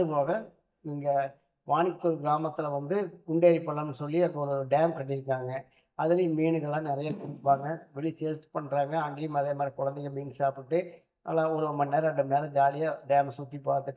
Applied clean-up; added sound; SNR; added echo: neural mask model DeepFilterNet 3.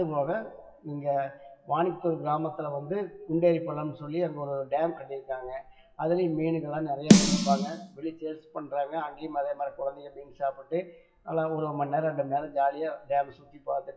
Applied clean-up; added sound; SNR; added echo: classical method WPE with log-MMSE.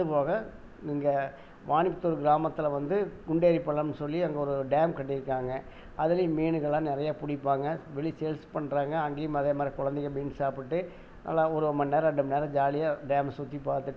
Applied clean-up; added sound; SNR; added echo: none; none; none; none.